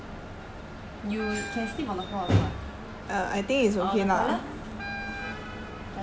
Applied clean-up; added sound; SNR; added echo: none; Wind instrument, woodwind instrument; 11 dB; none.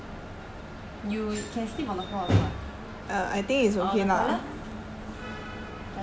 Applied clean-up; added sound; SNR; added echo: none; none; none; none.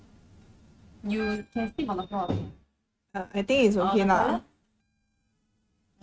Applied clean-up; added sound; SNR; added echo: neural mask model RNNoise.